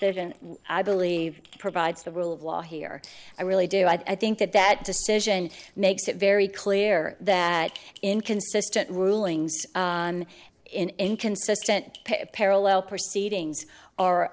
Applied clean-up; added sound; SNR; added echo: neural separator model SepFormer DNS4.